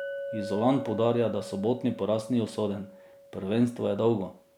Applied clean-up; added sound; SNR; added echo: none; Chink, clink; 13 dB; none.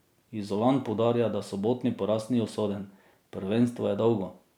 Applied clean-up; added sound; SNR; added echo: none; none; none; none.